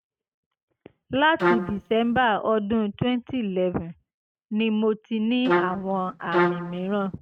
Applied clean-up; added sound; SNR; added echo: neural mask model RNNoise.